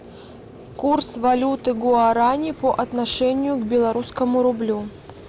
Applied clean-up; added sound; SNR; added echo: none; Vehicle; 19 dB; none.